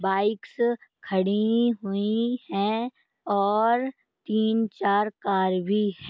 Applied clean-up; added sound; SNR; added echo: none; none; none; none.